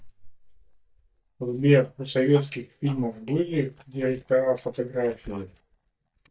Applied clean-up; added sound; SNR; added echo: neural mask model DeepFilterNet 3.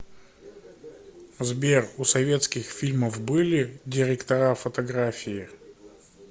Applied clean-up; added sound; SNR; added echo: none; none; none; none.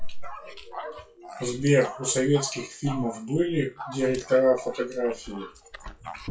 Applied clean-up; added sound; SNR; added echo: classical method WPE with log-MMSE.